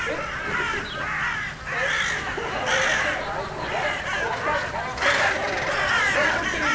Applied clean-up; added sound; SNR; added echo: none; Crow; -4 dB; reverberation time 0.5 s.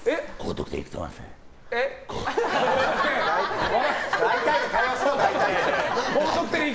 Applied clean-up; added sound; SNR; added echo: none; none; none; none.